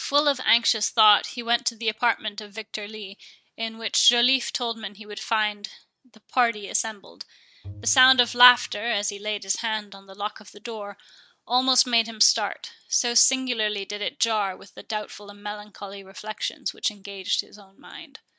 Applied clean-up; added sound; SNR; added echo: neural mask model RNNoise.